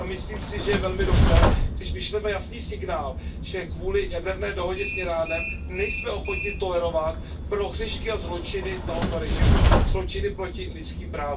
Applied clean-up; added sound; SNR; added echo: none; Train; -4 dB; reverberation time 0.2 s.